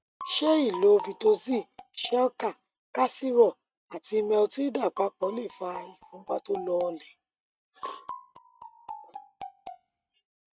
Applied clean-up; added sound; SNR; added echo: neural mask model RNNoise.